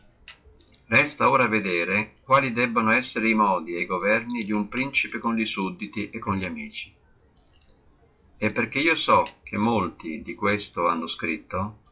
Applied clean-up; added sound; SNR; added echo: classical method WPE with log-MMSE.